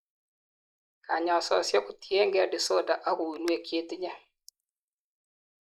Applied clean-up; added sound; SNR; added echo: neural mask model Resemble Enhance denoiser.